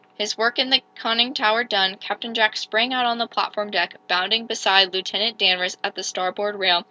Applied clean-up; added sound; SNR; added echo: none; none; none; none.